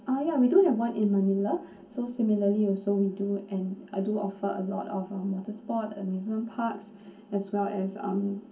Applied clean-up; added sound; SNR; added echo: none; none; none; reverberation time 0.3 s.